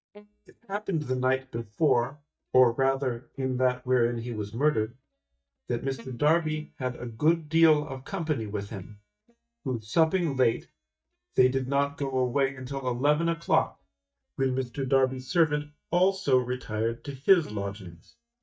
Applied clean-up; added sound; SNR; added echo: neural mask model DeepFilterNet 3.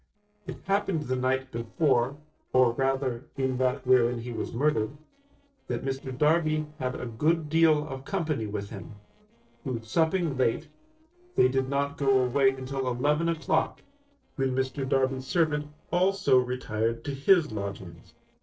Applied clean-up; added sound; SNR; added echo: neural separator model SepFormer DNS4.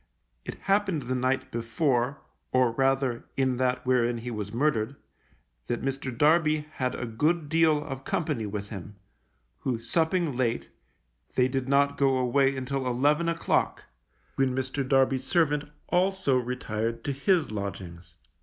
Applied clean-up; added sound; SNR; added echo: none; none; none; none.